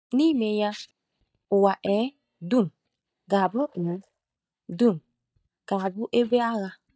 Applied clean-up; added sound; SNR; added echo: neural mask model DeepFilterNet 3.